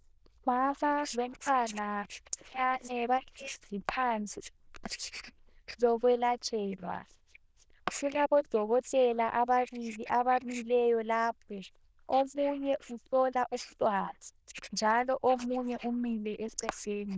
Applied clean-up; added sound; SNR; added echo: neural diffusion model UNIVERSE++.